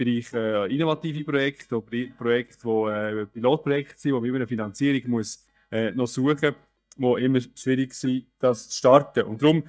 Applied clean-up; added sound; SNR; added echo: neural mask model DeepFilterNet 3.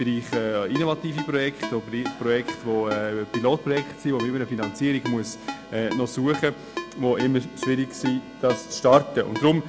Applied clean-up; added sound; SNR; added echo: none; Ringtone; 11 dB; none.